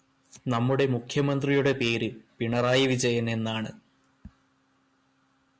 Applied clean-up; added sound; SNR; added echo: none; none; none; none.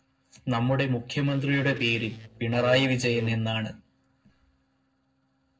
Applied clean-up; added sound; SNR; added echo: neural separator model SepFormer DNS4.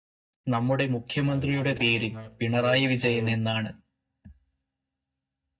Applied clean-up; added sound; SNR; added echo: neural mask model DeepFilterNet 3.